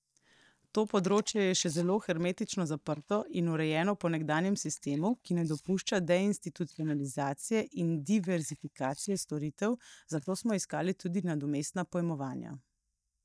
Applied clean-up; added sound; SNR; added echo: neural mask model DeepFilterNet 3.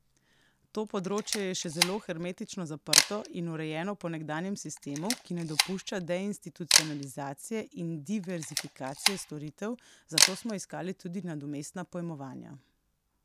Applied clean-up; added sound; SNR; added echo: none; Camera; -3 dB; none.